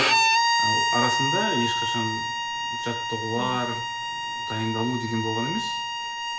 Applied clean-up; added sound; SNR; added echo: none; Bowed string instrument; -5 dB; reverberation time 0.7 s.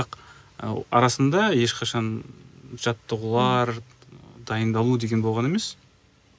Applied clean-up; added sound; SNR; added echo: none; none; none; none.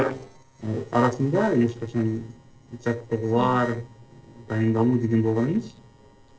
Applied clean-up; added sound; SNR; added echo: neural separator model SepFormer DNS4.